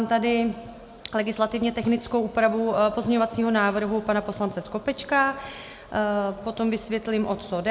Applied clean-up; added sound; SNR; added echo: none; none; none; none.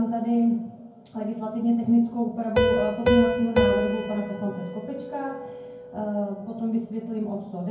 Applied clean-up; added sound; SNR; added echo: none; Piano; 3 dB; reverberation time 0.9 s.